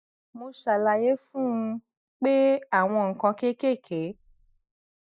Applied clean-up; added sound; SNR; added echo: neural mask model Resemble Enhance denoiser.